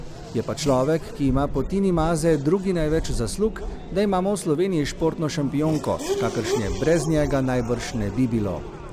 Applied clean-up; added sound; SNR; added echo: none; Race car, auto racing / Accelerating, revving, vroom; 8 dB; none.